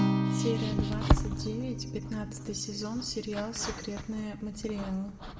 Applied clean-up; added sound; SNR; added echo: none; Acoustic guitar; 2 dB; reverberation time 1.3 s.